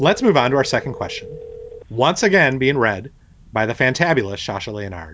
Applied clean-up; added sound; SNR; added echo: none; Telephone; 19 dB; none.